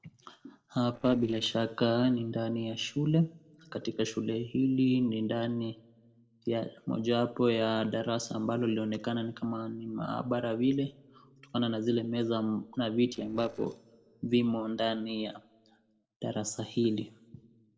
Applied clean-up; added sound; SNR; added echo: neural separator model SepFormer DNS4.